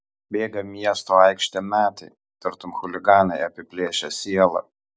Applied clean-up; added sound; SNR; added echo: none; none; none; none.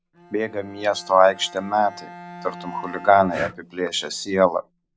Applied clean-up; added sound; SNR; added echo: none; Breathing + Bowed string instrument; 17 dB; none.